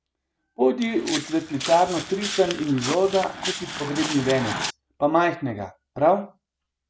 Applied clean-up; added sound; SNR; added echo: none; Walk, footsteps; 7 dB; none.